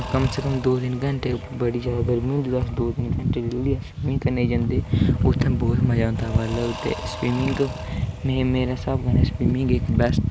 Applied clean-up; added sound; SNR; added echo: none; Engine / Drill / Mechanisms; 18 dB; none.